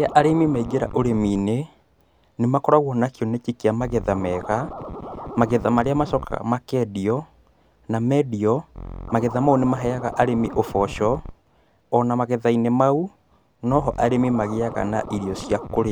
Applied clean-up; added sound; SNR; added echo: none; Scratching (performance technique); 14 dB; none.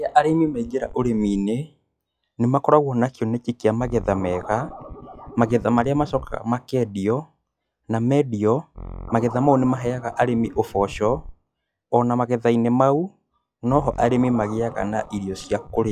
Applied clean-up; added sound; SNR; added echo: classical method log-MMSE.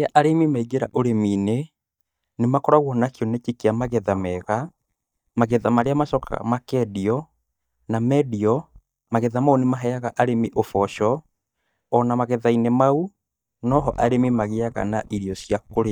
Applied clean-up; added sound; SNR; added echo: neural mask model DeepFilterNet 3.